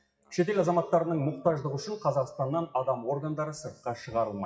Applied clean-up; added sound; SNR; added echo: classical method WPE with log-MMSE.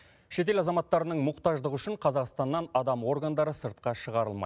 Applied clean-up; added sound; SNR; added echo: none; none; none; none.